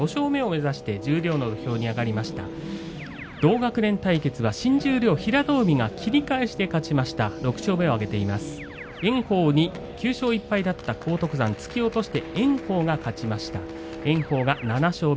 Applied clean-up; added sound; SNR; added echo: none; Wind instrument, woodwind instrument + Keyboard (musical); 14 dB; none.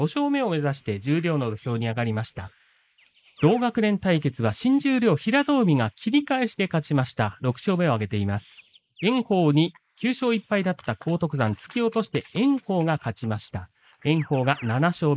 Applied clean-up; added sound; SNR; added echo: neural mask model Resemble Enhance denoiser.